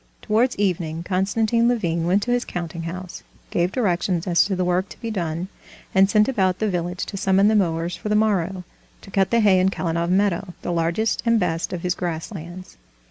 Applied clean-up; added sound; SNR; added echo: none; none; none; none.